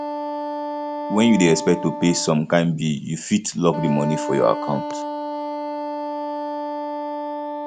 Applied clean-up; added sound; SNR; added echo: none; Wind instrument, woodwind instrument; 6 dB; none.